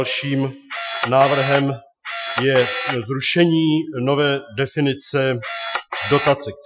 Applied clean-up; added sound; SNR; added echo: classical method Wiener filter.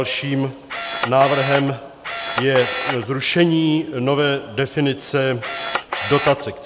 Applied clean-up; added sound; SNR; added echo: none; Camera; 5 dB; none.